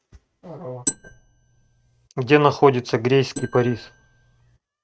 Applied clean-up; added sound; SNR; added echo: neural mask model RNNoise.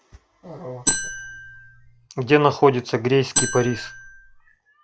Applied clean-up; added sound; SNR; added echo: classical method log-MMSE.